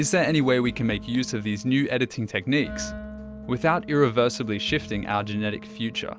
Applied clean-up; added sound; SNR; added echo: none; Wind instrument, woodwind instrument; 16 dB; none.